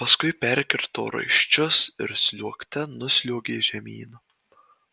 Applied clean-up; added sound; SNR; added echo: none; none; none; none.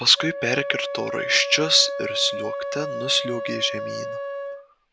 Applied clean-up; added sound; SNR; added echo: none; Wind instrument, woodwind instrument; 6 dB; none.